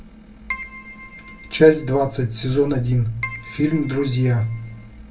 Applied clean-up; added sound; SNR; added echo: none; Keyboard (musical); 15 dB; reverberation time 0.2 s.